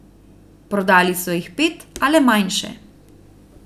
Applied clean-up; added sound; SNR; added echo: none; none; none; none.